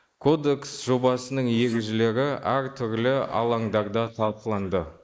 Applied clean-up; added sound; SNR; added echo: neural mask model Resemble Enhance denoiser.